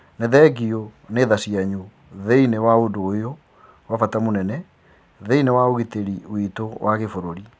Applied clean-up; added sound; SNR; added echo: none; none; none; none.